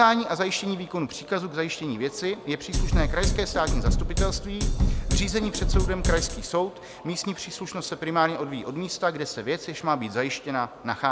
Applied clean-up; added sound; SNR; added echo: none; Drum kit; -4 dB; none.